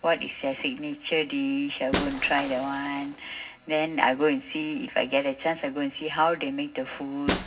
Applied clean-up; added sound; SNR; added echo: none; Shatter; 11 dB; reverberation time 0.4 s.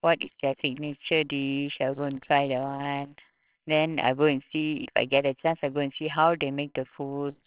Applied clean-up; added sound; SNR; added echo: neural separator model SepFormer WHAMR!.